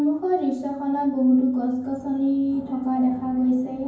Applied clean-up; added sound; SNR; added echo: none; none; none; reverberation time 0.9 s.